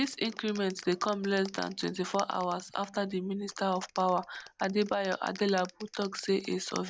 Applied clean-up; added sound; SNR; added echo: none; Clapping; 18 dB; none.